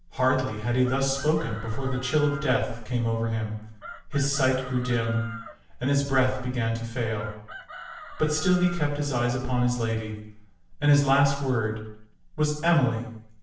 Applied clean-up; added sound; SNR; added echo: none; Chicken, rooster; 16 dB; reverberation time 0.7 s.